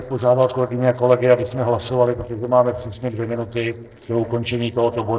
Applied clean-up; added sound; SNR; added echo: neural separator model SepFormer DNS4.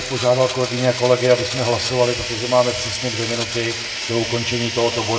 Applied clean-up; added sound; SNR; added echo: none; Domestic sounds, home sounds; 7 dB; reverberation time 0.7 s.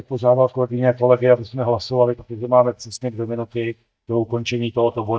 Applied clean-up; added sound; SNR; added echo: neural mask model DeepFilterNet 3.